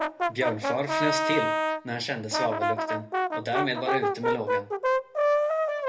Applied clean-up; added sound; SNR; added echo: none; Brass instrument; -5 dB; reverberation time 0.3 s.